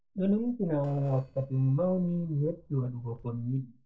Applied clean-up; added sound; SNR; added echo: neural separator model SepFormer DNS4.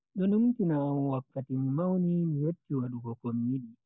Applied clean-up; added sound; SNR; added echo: none; none; none; none.